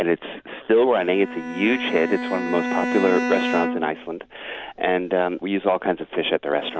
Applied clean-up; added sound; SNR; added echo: none; Bowed string instrument; 7 dB; none.